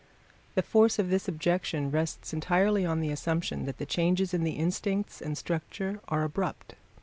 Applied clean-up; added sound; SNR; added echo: none; none; none; none.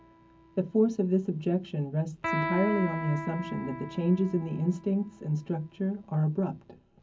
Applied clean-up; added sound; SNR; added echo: none; Electric guitar; 10 dB; reverberation time 0.3 s.